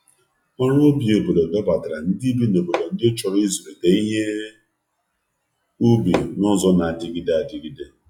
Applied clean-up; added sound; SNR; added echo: classical method log-MMSE.